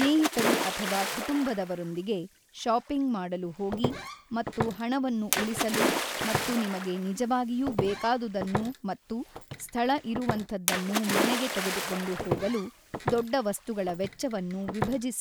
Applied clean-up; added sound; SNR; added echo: none; Splash, splatter + Walk, footsteps; 3 dB; none.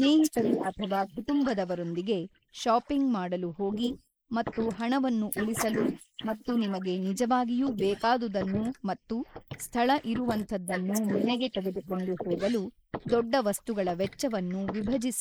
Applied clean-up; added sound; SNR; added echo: neural mask model Resemble Enhance denoiser.